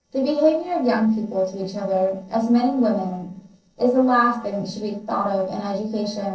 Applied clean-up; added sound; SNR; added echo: neural separator model SepFormer DNS4.